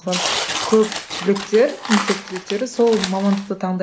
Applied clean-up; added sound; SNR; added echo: none; Tearing; 7 dB; none.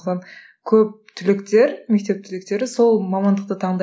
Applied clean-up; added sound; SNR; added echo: none; none; none; none.